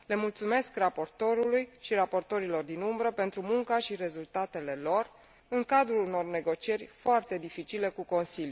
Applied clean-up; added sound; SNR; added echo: none; none; none; none.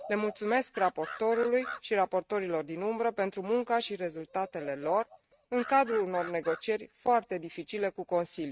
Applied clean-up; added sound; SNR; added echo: neural mask model RNNoise.